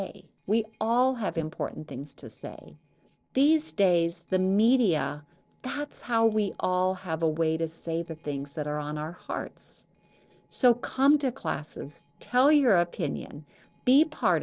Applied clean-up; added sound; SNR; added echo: neural separator model SepFormer DNS4.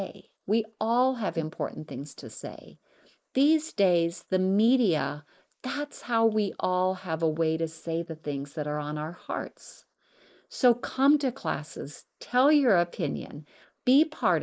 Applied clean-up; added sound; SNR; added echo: neural mask model Resemble Enhance denoiser.